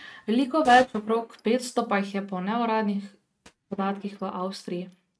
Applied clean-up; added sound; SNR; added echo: neural mask model RNNoise.